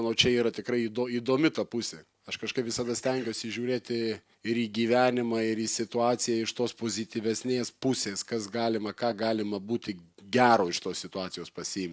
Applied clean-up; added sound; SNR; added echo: none; none; none; none.